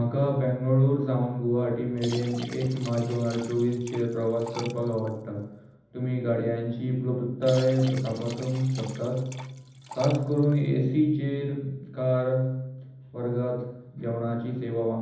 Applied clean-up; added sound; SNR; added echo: none; Liquid; 17 dB; reverberation time 0.8 s.